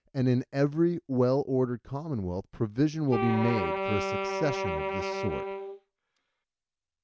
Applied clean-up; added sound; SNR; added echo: none; Wind instrument, woodwind instrument; 3 dB; none.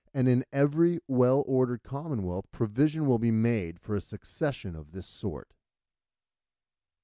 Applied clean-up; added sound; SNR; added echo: none; none; none; none.